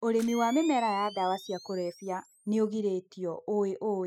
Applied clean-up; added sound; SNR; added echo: classical method spectral subtraction.